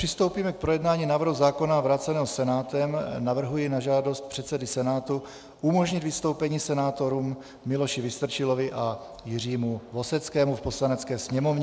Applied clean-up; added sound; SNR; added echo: none; none; none; none.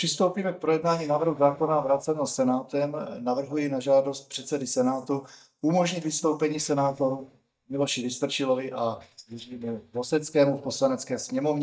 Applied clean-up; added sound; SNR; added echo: neural mask model DeepFilterNet 3.